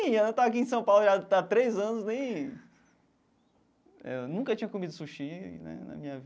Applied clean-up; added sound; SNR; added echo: none; none; none; none.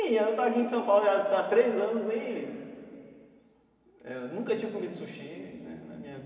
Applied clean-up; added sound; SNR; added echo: none; none; none; reverberation time 2.7 s.